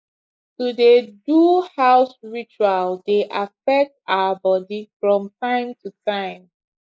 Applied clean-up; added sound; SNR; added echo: neural mask model Resemble Enhance denoiser.